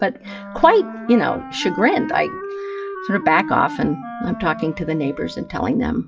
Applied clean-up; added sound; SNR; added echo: classical method WPE with log-MMSE.